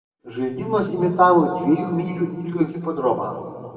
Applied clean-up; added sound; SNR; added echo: none; none; none; reverberation time 2.3 s.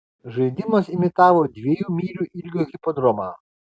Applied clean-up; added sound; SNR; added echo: none; none; none; none.